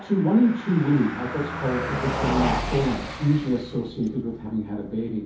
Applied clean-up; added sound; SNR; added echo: none; Car passing by; 7 dB; reverberation time 0.5 s.